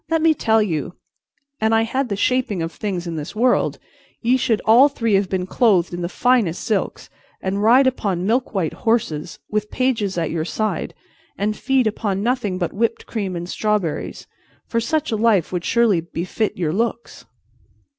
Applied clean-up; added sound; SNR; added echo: none; none; none; none.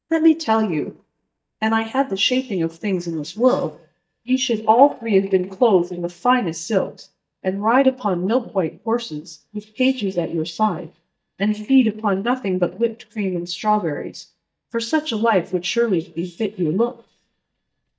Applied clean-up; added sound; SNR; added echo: neural mask model DeepFilterNet 3.